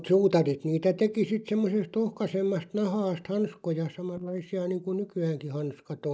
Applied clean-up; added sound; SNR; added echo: neural mask model DeepFilterNet 3.